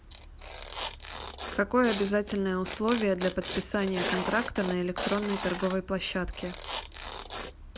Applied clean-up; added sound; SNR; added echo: none; Tearing; 8 dB; none.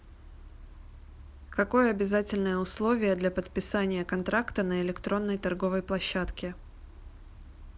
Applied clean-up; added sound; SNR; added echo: none; none; none; none.